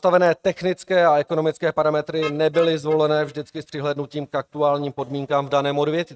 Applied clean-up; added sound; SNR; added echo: neural mask model RNNoise.